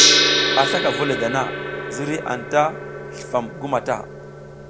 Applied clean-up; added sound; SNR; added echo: none; Gong; -2 dB; none.